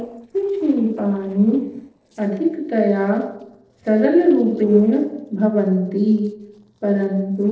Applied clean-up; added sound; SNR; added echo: neural separator model SepFormer DNS4.